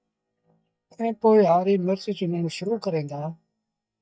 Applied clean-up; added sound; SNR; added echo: neural mask model DeepFilterNet 3.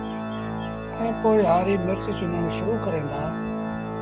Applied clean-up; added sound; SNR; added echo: none; Organ; 3 dB; none.